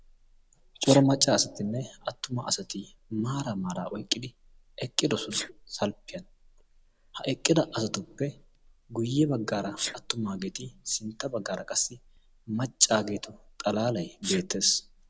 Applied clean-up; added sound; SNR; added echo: none; Sneeze; 15 dB; none.